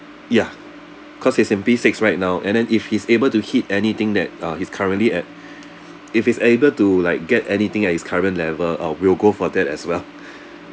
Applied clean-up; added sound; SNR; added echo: none; none; none; none.